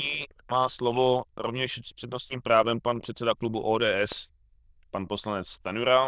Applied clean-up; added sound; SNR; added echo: neural diffusion model UNIVERSE++.